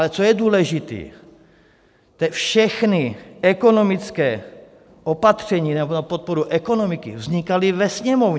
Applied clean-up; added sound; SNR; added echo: none; none; none; none.